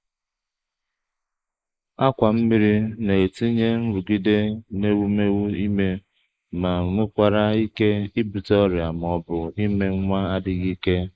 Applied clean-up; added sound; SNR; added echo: neural mask model Resemble Enhance denoiser.